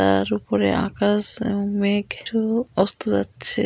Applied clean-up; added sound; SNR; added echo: none; none; none; none.